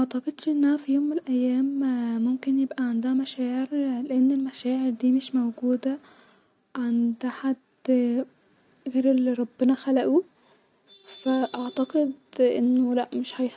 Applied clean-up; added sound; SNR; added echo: none; none; none; none.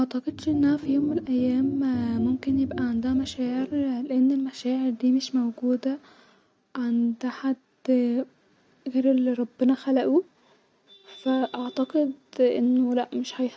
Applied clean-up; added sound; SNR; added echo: none; Organ; 11 dB; none.